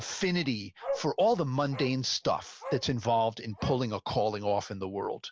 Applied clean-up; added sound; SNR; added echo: none; Bark; 14 dB; none.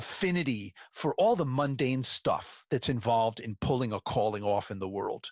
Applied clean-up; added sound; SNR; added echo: none; none; none; none.